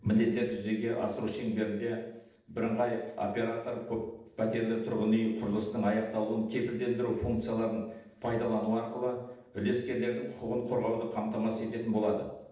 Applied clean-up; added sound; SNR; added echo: neural separator model SepFormer DNS4.